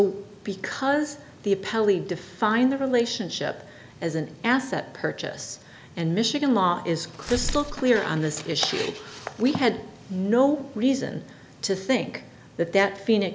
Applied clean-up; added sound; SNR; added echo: none; Tearing; 6 dB; none.